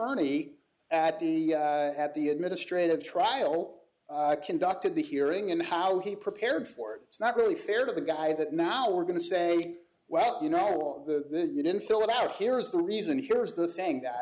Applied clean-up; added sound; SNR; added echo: none; none; none; none.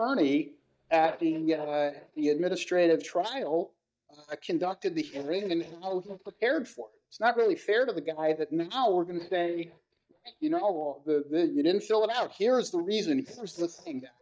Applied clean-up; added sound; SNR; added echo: neural mask model DeepFilterNet 3.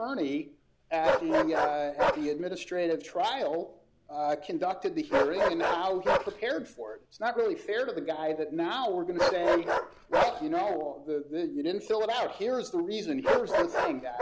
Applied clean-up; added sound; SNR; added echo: none; Bark; 2 dB; none.